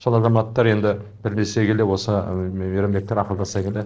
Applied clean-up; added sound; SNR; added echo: neural separator model SepFormer DNS4.